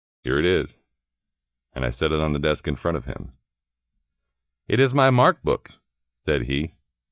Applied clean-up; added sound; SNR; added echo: neural mask model DeepFilterNet 3.